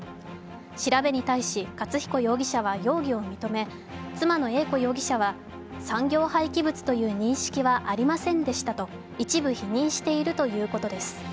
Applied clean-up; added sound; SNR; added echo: none; none; none; none.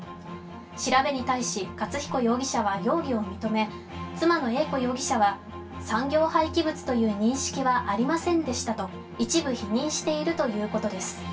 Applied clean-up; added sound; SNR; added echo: none; none; none; reverberation time 0.2 s.